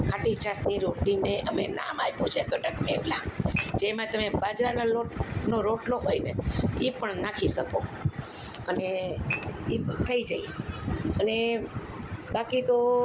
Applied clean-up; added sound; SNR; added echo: none; Dishes, pots, and pans / Glass; 6 dB; none.